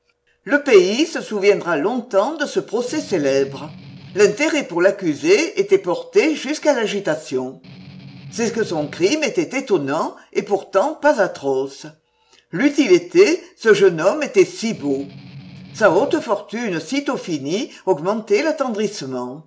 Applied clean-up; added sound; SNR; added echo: none; Strum; 19 dB; none.